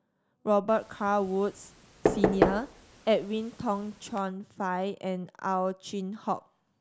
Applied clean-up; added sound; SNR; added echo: none; Knock / Wood; 1 dB; none.